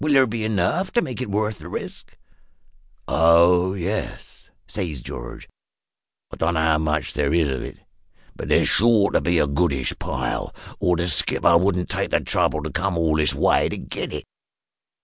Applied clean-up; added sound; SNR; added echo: none; none; none; none.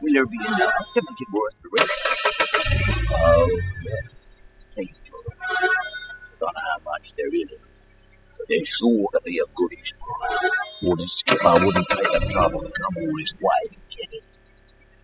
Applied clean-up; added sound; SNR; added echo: classical method spectral subtraction.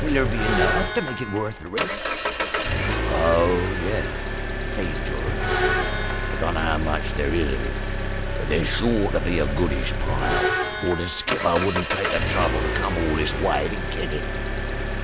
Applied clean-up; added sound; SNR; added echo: none; Screech + Engine; -1 dB; none.